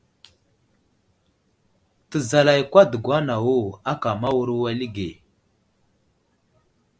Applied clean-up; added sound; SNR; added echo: none; none; none; none.